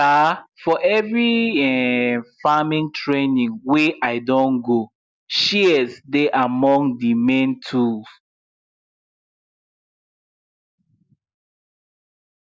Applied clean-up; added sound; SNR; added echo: none; none; none; none.